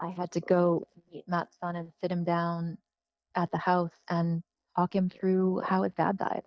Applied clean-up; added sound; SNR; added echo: neural mask model DeepFilterNet 3.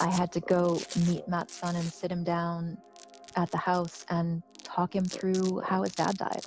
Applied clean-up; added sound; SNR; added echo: none; Domestic sounds, home sounds; 18 dB; none.